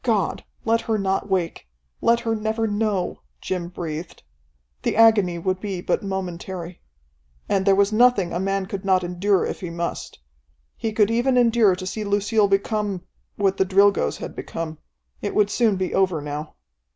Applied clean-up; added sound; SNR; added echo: none; none; none; none.